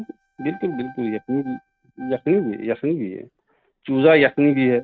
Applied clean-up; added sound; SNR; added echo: neural mask model RNNoise.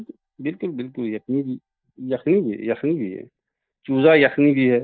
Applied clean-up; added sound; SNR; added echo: neural mask model DeepFilterNet 3.